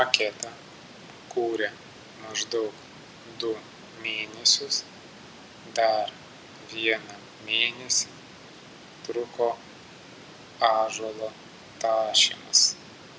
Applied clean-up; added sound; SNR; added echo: none; none; none; none.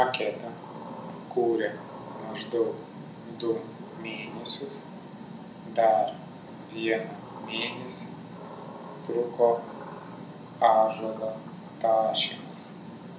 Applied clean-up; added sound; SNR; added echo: none; Sliding door; 19 dB; reverberation time 0.6 s.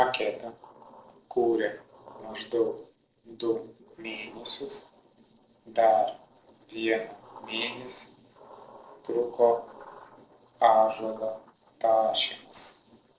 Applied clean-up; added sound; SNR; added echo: neural separator model SepFormer DNS4.